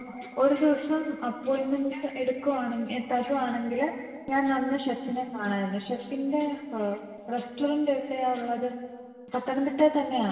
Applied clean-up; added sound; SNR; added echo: none; none; none; reverberation time 1.9 s.